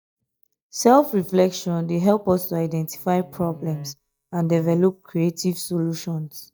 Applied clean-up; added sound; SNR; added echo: neural mask model DeepFilterNet 3.